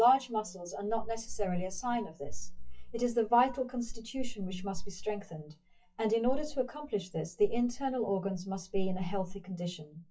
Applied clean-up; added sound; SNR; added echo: classical method WPE with log-MMSE.